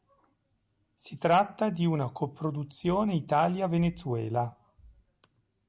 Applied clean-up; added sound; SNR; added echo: none; none; none; none.